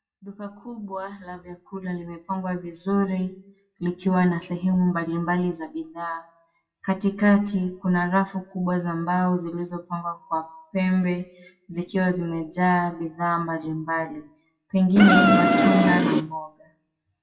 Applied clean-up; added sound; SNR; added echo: classical method WPE with log-MMSE.